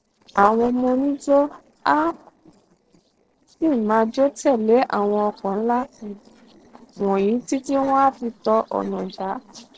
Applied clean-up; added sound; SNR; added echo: neural separator model SepFormer DNS4.